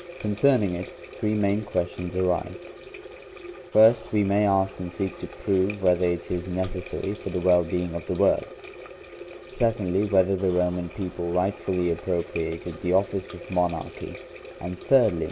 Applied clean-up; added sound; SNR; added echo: none; Water tap, faucet; 16 dB; none.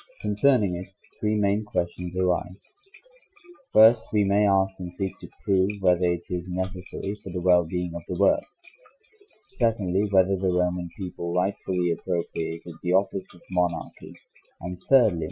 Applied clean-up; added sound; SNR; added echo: classical method Wiener filter.